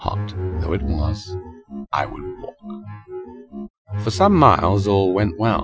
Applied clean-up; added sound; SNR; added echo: classical method Wiener filter.